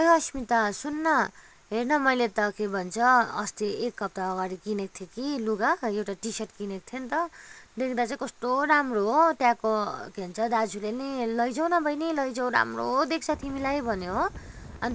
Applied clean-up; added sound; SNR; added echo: none; Wind; 16 dB; none.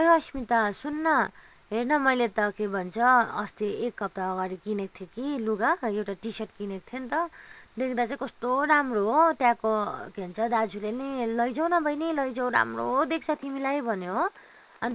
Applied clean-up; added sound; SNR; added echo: neural mask model Resemble Enhance denoiser.